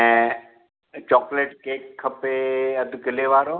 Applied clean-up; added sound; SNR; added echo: none; none; none; none.